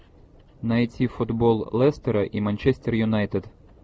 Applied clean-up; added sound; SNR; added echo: none; none; none; none.